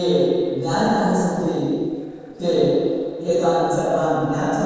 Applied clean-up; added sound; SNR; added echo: neural separator model SepFormer DNS4.